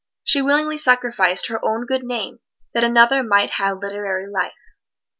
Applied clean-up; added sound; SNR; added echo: none; none; none; none.